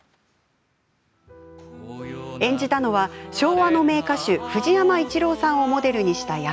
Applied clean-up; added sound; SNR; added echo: none; none; none; none.